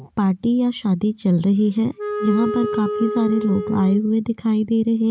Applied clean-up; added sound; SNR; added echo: none; Wind instrument, woodwind instrument; 7 dB; none.